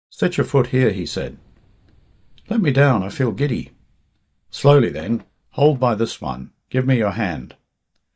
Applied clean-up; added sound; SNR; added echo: neural mask model DeepFilterNet 3.